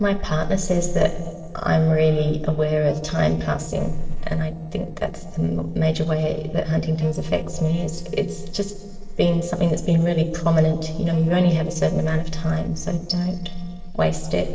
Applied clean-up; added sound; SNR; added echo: neural separator model SepFormer DNS4.